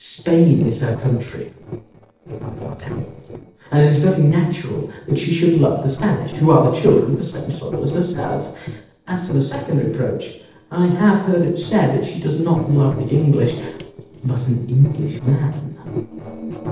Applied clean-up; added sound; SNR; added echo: neural separator model SepFormer DNS4.